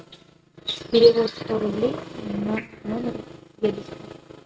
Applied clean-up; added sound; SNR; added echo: neural mask model RNNoise.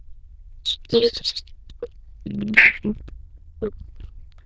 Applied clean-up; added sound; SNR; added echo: neural diffusion model UNIVERSE++.